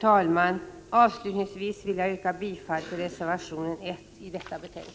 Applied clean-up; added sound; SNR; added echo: none; none; none; none.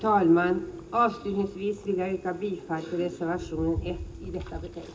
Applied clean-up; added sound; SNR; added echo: none; Waves, surf; 14 dB; reverberation time 0.2 s.